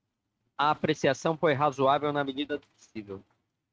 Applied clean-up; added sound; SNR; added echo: neural mask model RNNoise.